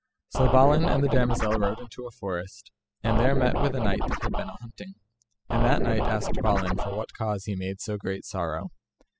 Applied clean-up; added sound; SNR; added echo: classical method spectral subtraction.